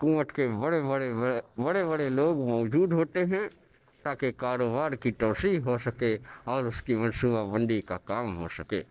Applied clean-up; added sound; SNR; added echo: neural separator model SepFormer DNS4.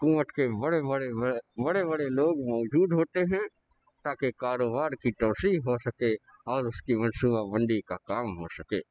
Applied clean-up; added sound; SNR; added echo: classical method spectral subtraction.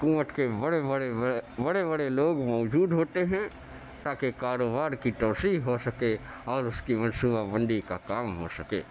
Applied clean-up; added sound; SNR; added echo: none; none; none; none.